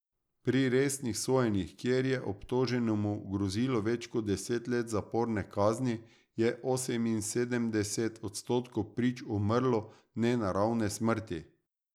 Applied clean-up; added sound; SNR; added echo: none; none; none; none.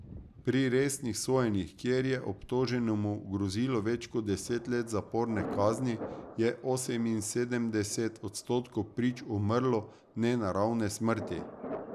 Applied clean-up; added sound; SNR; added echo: none; Thunder; 15 dB; none.